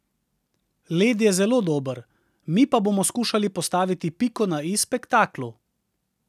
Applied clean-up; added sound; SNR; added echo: none; none; none; none.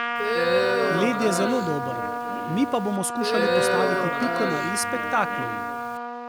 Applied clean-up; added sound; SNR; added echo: none; Trumpet + Crowd; -3 dB; none.